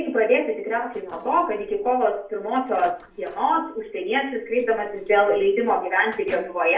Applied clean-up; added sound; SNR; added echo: neural separator model SepFormer DNS4.